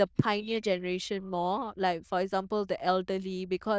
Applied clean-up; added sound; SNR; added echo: neural diffusion model UNIVERSE++.